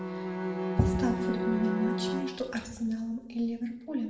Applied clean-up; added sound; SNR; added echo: none; Bowed string instrument; 2 dB; reverberation time 0.7 s.